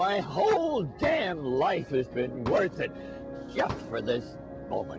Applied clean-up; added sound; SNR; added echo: none; Fireworks; 14 dB; none.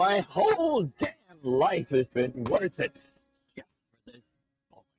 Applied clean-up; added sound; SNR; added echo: neural mask model RNNoise.